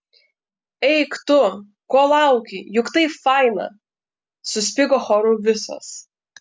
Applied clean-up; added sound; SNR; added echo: none; none; none; none.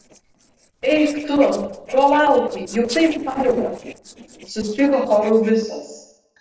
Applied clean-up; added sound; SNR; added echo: neural separator model SepFormer DNS4.